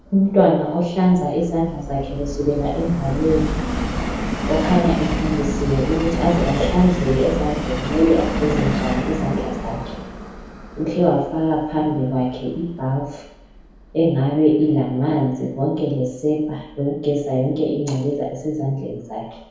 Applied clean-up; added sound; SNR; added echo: none; Subway, metro, underground; 7 dB; reverberation time 1.9 s.